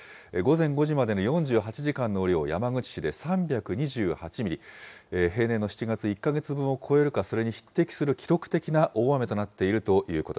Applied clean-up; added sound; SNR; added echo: none; none; none; none.